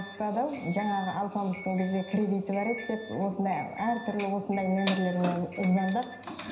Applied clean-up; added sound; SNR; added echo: none; Doorbell; 12 dB; reverberation time 0.9 s.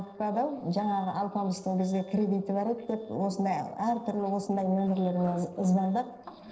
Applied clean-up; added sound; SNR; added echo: neural separator model SepFormer DNS4.